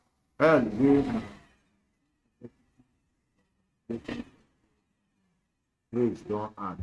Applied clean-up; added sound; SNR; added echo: neural mask model RNNoise.